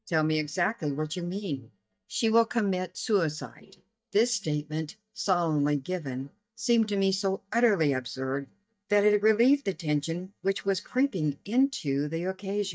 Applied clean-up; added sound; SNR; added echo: neural mask model DeepFilterNet 3.